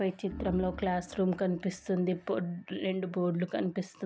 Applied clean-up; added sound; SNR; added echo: none; Organ; 14 dB; none.